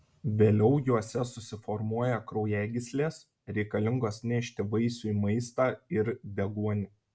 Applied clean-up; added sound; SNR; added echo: none; none; none; none.